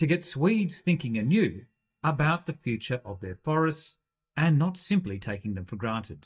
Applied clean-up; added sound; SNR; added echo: neural mask model DeepFilterNet 3.